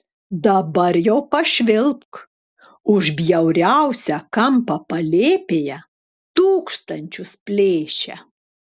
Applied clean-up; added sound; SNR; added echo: none; none; none; none.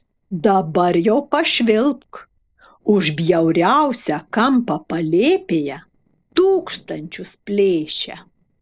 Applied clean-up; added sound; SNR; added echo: neural separator model SepFormer DNS4.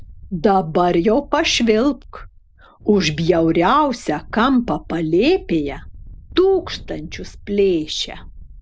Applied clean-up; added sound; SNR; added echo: none; Wind; 18 dB; none.